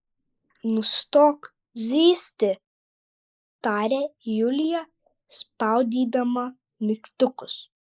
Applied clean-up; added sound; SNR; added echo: neural mask model Resemble Enhance denoiser.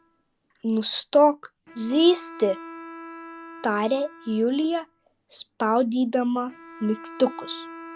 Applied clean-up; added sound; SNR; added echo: none; Bowed string instrument; 18 dB; none.